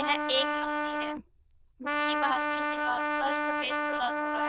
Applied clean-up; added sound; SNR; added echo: neural diffusion model UNIVERSE++.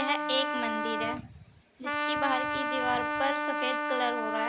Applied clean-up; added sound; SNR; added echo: none; Trumpet; -2 dB; none.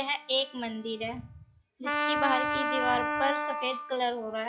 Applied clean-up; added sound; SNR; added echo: classical method log-MMSE.